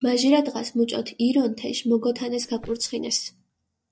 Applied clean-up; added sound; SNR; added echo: neural mask model DeepFilterNet 3.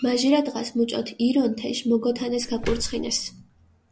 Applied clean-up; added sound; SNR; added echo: none; Slam; 15 dB; none.